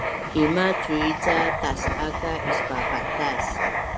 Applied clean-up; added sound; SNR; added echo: none; Writing; -1 dB; none.